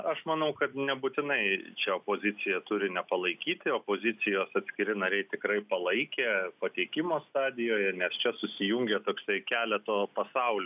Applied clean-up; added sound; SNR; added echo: none; none; none; none.